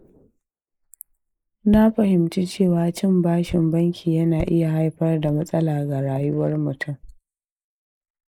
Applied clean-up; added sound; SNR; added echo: neural mask model Resemble Enhance denoiser.